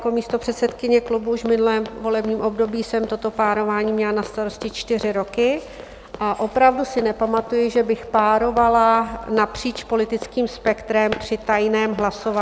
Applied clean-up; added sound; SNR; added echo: none; Run; 19 dB; none.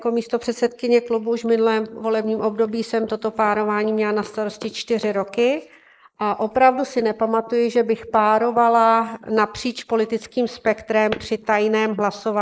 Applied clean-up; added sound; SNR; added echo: neural mask model Resemble Enhance denoiser.